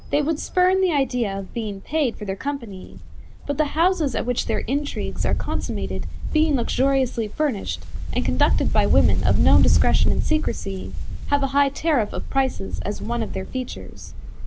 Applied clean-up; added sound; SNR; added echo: none; Wind; -2 dB; none.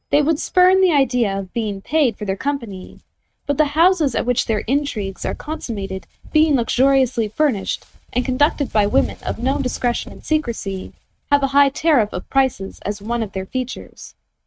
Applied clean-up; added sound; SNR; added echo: neural mask model RNNoise.